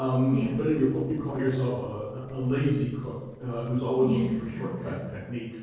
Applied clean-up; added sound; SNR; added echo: neural separator model SepFormer DNS4.